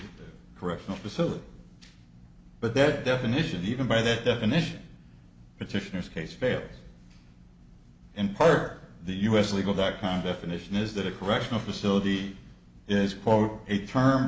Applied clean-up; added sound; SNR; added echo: none; none; none; none.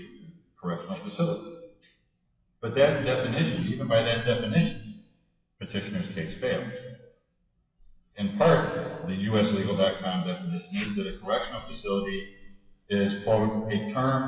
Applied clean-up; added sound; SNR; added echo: classical method WPE with log-MMSE.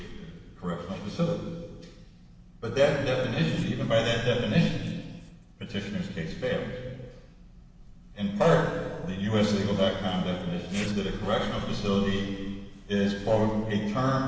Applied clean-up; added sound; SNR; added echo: none; Zipper (clothing); 17 dB; reverberation time 1.7 s.